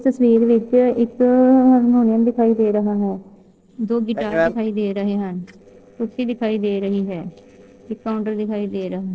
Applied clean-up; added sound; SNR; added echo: neural separator model SepFormer DNS4.